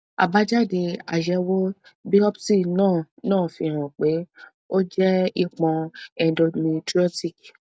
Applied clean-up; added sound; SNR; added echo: none; none; none; none.